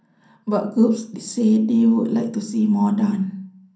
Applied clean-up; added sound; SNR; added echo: none; none; none; reverberation time 0.6 s.